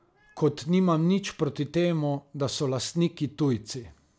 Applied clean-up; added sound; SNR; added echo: none; none; none; none.